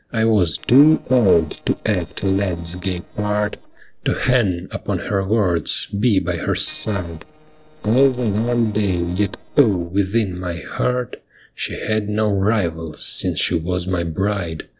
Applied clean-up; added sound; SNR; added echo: neural separator model SepFormer DNS4.